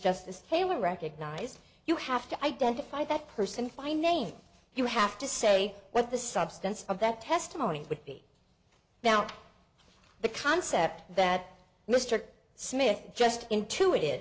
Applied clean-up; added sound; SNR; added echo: none; none; none; none.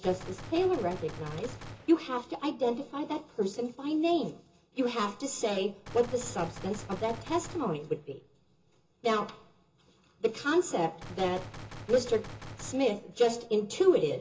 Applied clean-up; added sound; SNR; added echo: none; Gunshot, gunfire; 14 dB; reverberation time 0.2 s.